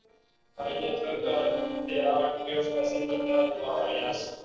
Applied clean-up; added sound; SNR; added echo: neural separator model SepFormer DNS4.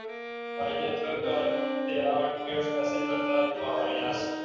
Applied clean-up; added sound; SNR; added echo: none; Bowed string instrument; 3 dB; reverberation time 1.2 s.